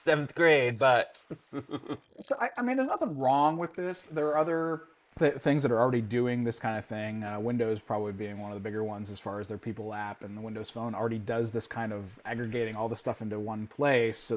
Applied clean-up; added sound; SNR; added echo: neural mask model Resemble Enhance denoiser.